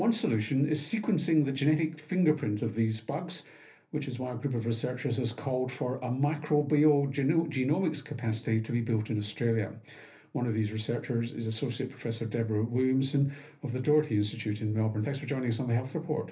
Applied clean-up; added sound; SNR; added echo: none; none; none; reverberation time 0.3 s.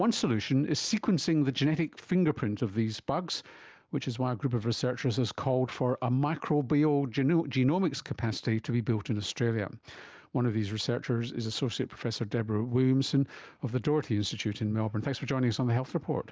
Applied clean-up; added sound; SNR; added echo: none; none; none; none.